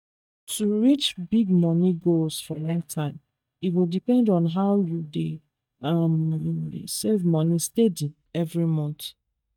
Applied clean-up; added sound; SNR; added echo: neural mask model DeepFilterNet 3.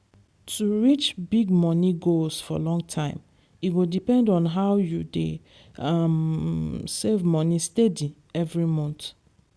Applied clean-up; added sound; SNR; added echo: none; none; none; none.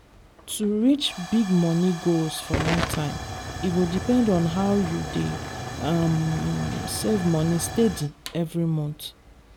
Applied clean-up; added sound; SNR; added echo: none; Tick / Hiss / Explosion / Fire; 9 dB; none.